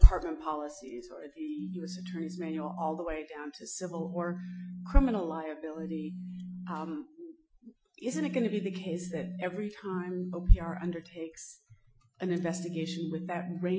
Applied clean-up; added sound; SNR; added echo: classical method Wiener filter.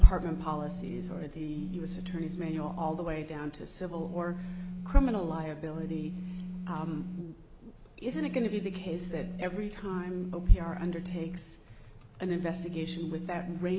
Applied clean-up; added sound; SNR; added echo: none; Telephone; 9 dB; none.